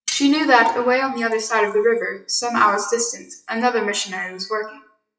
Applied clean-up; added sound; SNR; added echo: classical method WPE with log-MMSE.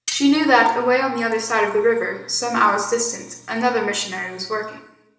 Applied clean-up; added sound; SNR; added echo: none; Cutlery, silverware; 13 dB; reverberation time 0.9 s.